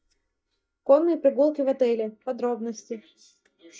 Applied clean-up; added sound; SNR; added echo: neural mask model DeepFilterNet 3.